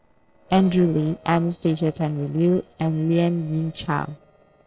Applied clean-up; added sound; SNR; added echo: neural separator model SepFormer DNS4.